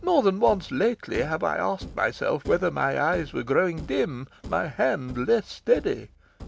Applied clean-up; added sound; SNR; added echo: none; Thump, thud; 18 dB; none.